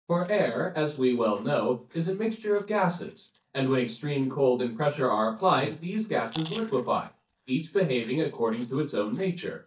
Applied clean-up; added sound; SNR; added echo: neural mask model DeepFilterNet 3.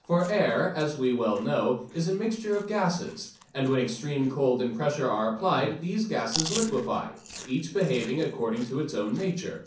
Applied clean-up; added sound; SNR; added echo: none; Chewing, mastication; 15 dB; reverberation time 0.6 s.